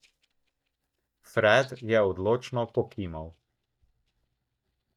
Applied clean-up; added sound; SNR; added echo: neural mask model DeepFilterNet 3.